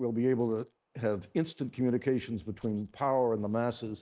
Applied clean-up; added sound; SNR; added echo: neural mask model Resemble Enhance denoiser.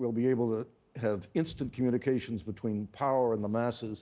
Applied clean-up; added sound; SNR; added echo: none; none; none; none.